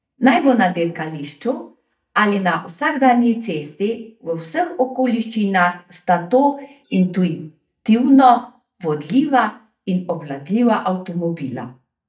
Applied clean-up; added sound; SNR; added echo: neural mask model DeepFilterNet 3.